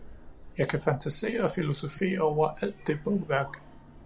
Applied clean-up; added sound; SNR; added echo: none; Aircraft; 18 dB; none.